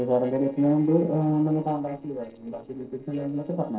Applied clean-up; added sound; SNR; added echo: neural separator model SepFormer DNS4.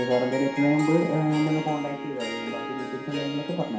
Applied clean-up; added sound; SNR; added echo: none; Harp; 8 dB; reverberation time 0.5 s.